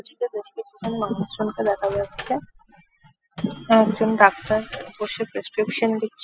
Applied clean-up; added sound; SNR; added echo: classical method spectral subtraction.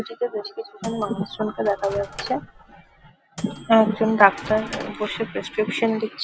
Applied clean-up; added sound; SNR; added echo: none; Microwave oven; 17 dB; none.